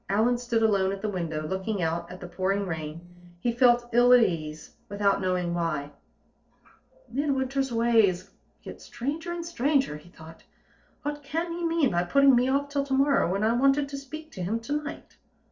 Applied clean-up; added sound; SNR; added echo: neural separator model SepFormer DNS4.